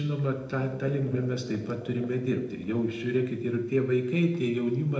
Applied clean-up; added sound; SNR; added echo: neural separator model SepFormer DNS4.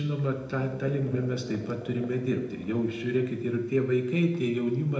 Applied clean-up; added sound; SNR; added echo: none; Animal; 15 dB; reverberation time 0.8 s.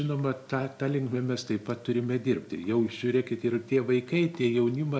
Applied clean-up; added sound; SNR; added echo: none; none; none; none.